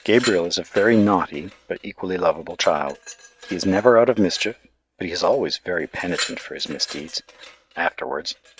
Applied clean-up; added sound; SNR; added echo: neural mask model RNNoise.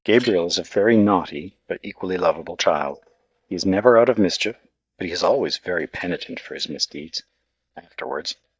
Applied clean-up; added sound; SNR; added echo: neural mask model DeepFilterNet 3.